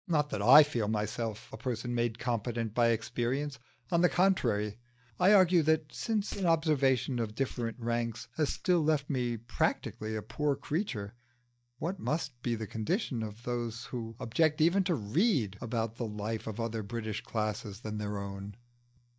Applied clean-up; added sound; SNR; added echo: neural mask model DeepFilterNet 3.